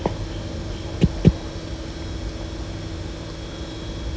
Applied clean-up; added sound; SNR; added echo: none; none; none; none.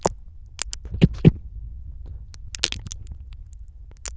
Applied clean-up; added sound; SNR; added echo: neural diffusion model UNIVERSE++.